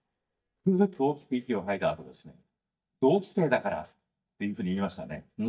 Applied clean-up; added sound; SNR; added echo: neural mask model DeepFilterNet 3.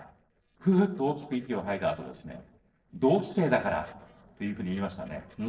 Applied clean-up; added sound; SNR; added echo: neural separator model SepFormer DNS4.